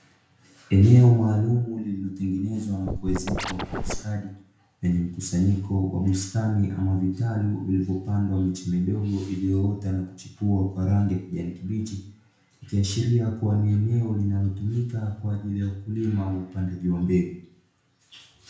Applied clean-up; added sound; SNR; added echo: none; Scratching (performance technique); 4 dB; reverberation time 0.5 s.